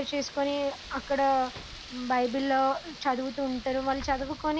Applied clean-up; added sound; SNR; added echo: none; Rain; 15 dB; none.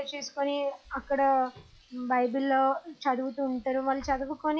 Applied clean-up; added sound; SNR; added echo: classical method log-MMSE.